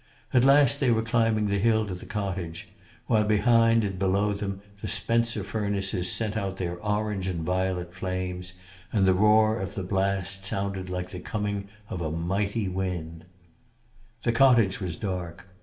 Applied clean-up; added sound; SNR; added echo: none; none; none; reverberation time 0.9 s.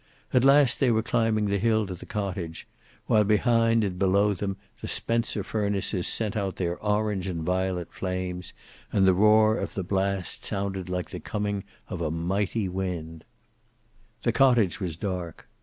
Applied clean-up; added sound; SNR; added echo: none; none; none; none.